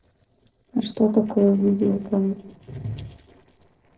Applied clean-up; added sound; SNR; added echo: neural separator model SepFormer DNS4.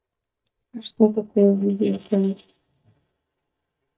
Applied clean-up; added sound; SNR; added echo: neural mask model DeepFilterNet 3.